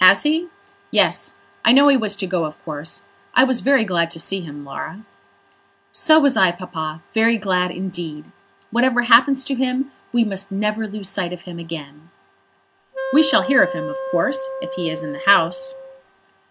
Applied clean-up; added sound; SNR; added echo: none; Wind instrument, woodwind instrument; 7 dB; none.